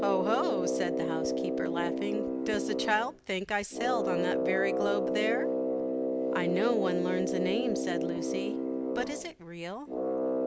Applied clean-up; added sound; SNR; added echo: none; Brass instrument; -3 dB; none.